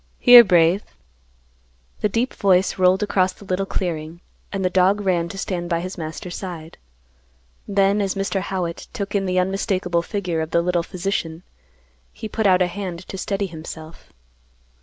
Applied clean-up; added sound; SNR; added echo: none; none; none; none.